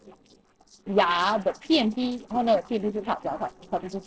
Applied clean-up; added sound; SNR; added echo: neural separator model SepFormer DNS4.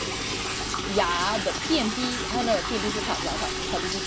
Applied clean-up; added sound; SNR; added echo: none; Liquid; 1 dB; none.